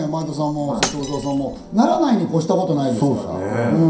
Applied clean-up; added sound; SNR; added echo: none; Shatter; 12 dB; reverberation time 0.5 s.